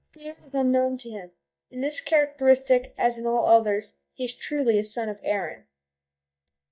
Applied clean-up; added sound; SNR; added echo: neural mask model DeepFilterNet 3.